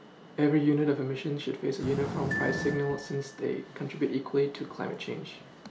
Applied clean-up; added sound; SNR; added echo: none; Fire + Glockenspiel; 8 dB; none.